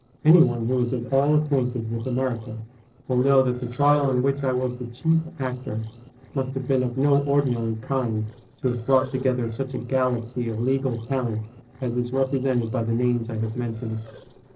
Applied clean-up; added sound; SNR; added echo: neural separator model SepFormer DNS4.